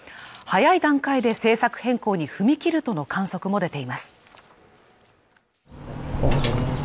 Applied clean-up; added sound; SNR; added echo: none; Coin (dropping); 19 dB; none.